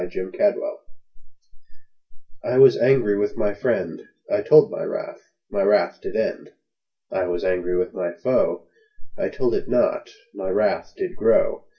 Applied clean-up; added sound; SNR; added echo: none; none; none; reverberation time 0.2 s.